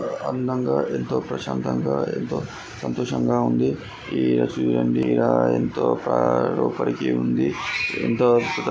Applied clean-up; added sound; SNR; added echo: none; none; none; none.